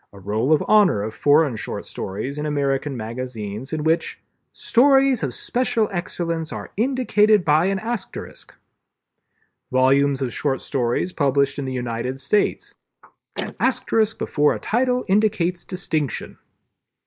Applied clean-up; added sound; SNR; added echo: neural mask model Resemble Enhance denoiser.